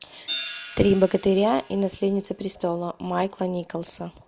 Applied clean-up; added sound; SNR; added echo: none; Hi-hat; 15 dB; none.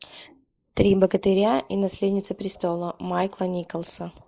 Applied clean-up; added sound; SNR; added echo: neural mask model Resemble Enhance denoiser.